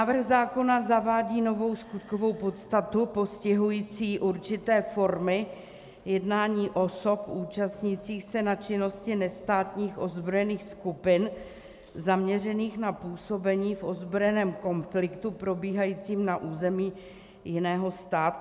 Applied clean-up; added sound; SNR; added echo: none; none; none; none.